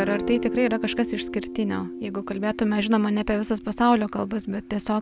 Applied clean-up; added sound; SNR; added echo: none; Guitar; 10 dB; none.